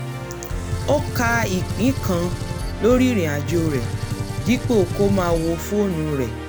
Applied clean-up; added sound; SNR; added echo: none; Gunshot, gunfire + Musical instrument; 4 dB; none.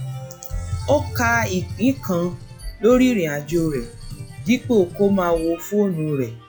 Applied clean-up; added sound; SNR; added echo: classical method log-MMSE.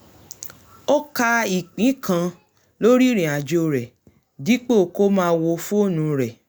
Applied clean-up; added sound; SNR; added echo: none; none; none; none.